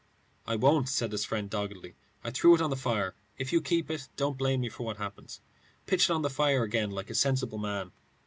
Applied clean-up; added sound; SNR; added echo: none; none; none; none.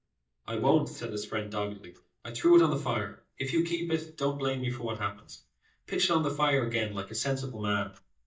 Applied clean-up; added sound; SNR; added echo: neural mask model DeepFilterNet 3.